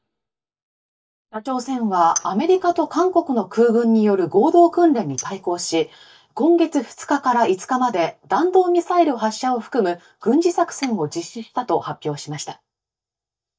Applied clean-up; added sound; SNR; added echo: neural mask model DeepFilterNet 3.